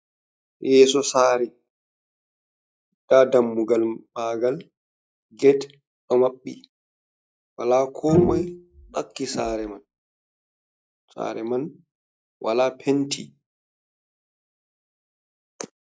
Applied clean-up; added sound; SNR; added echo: classical method log-MMSE.